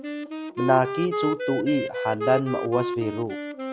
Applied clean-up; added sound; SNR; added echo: none; Wind instrument, woodwind instrument; 4 dB; none.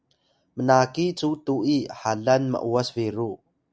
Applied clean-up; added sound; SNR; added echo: none; none; none; none.